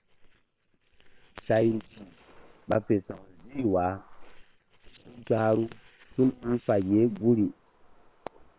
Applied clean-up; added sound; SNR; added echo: neural separator model SepFormer WHAM!.